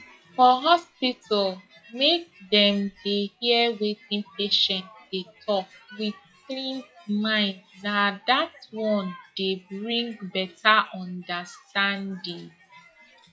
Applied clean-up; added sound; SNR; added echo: classical method log-MMSE.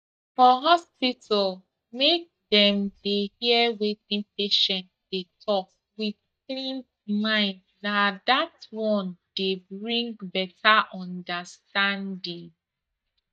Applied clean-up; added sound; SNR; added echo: neural mask model DeepFilterNet 3.